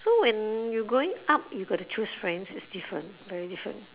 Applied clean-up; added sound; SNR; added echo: none; none; none; none.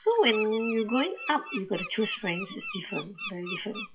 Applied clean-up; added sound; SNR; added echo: classical method WPE with log-MMSE.